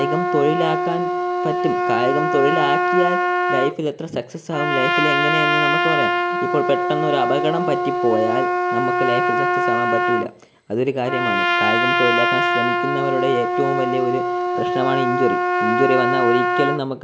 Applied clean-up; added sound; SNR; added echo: none; Trumpet; -3 dB; none.